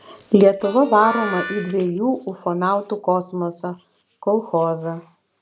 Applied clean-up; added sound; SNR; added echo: none; Harmonica; 9 dB; none.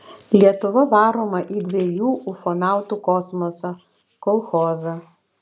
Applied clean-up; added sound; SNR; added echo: none; none; none; none.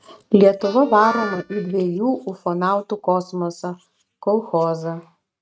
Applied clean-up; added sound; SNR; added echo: neural mask model RNNoise.